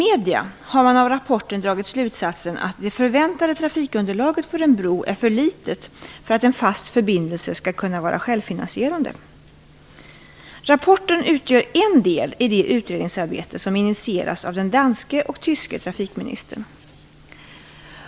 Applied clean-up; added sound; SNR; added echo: none; none; none; none.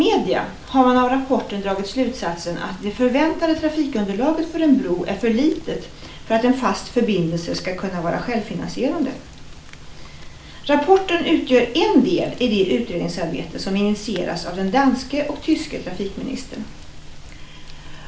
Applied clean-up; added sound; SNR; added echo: none; Rain; 16 dB; reverberation time 0.4 s.